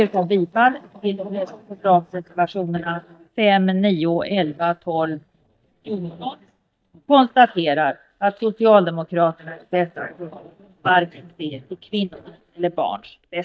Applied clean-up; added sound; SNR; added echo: neural mask model DeepFilterNet 3.